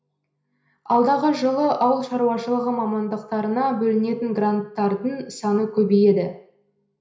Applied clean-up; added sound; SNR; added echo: none; none; none; reverberation time 0.5 s.